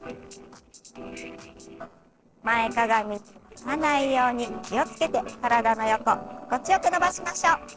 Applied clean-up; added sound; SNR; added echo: neural separator model SepFormer DNS4.